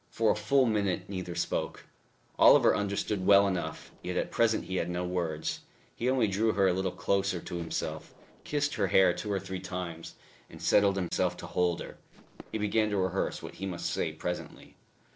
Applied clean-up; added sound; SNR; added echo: neural separator model SepFormer DNS4.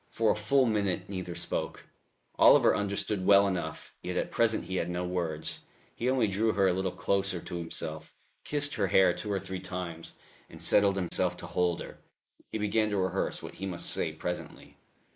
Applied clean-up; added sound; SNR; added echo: neural mask model Resemble Enhance denoiser.